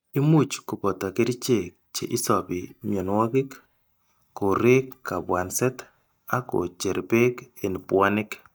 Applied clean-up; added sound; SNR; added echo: neural mask model DeepFilterNet 3.